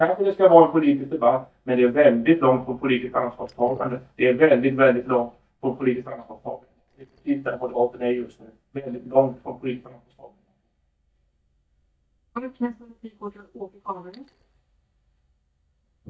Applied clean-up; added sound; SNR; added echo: neural mask model DeepFilterNet 3.